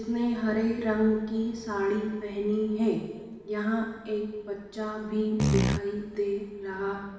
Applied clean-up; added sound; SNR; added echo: none; Fart; -3 dB; reverberation time 1.2 s.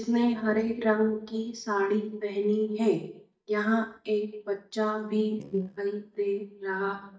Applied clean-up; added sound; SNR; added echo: neural mask model DeepFilterNet 3.